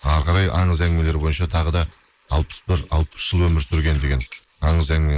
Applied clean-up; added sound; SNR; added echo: neural mask model Resemble Enhance denoiser.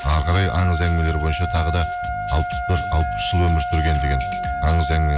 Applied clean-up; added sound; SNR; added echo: none; Trumpet; 6 dB; none.